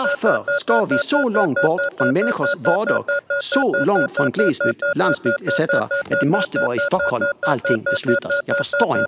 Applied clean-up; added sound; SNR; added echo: none; Alarm / Keyboard (musical); 0 dB; none.